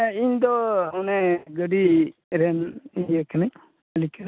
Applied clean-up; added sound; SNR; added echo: none; none; none; none.